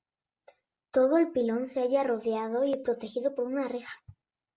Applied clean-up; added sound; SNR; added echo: none; none; none; none.